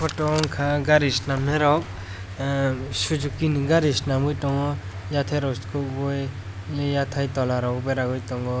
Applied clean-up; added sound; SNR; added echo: none; none; none; none.